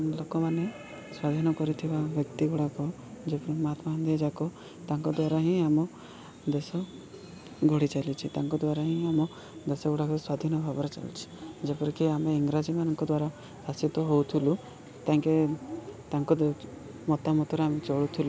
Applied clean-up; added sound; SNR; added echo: none; none; none; none.